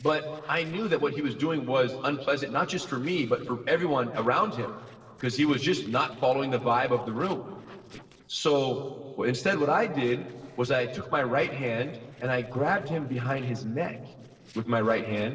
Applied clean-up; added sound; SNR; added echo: neural separator model SepFormer DNS4.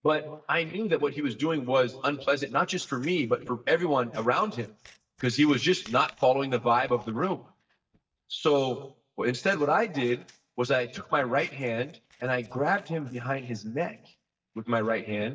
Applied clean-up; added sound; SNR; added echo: neural mask model DeepFilterNet 3.